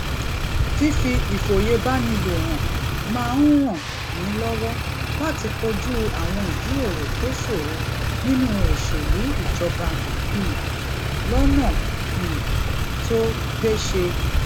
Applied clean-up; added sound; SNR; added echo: none; Motor vehicle (road); -2 dB; none.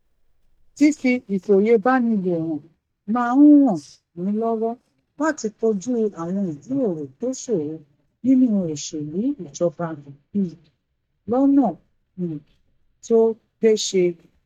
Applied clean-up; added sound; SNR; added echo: neural mask model DeepFilterNet 3.